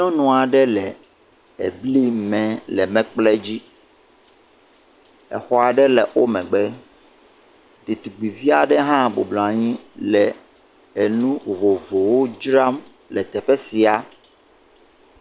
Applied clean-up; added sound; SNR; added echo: none; none; none; none.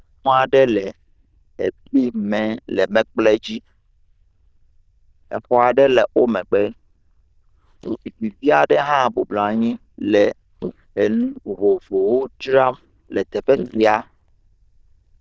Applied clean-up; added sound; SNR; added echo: neural diffusion model UNIVERSE++.